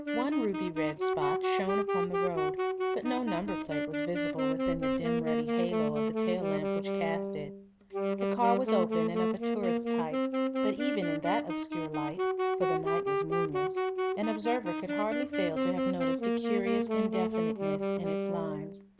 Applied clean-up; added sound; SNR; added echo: none; Wind instrument, woodwind instrument; -4 dB; none.